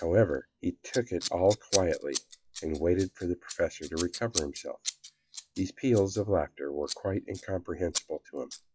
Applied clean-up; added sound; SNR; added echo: classical method log-MMSE.